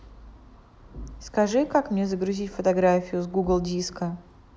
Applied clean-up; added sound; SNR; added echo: none; none; none; none.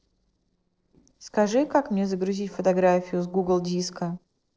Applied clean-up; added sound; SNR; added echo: neural separator model SepFormer DNS4.